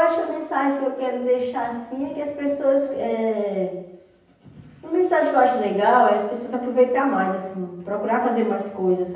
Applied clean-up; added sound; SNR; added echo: none; none; none; reverberation time 0.9 s.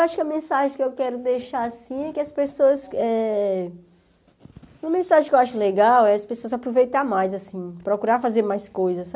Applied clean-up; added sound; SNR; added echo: none; none; none; none.